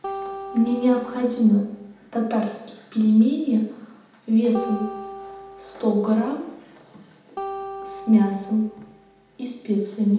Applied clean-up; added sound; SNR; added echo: none; Acoustic guitar; 14 dB; reverberation time 0.8 s.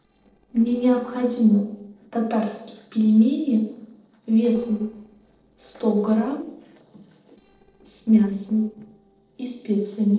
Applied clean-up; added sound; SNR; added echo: neural separator model SepFormer DNS4.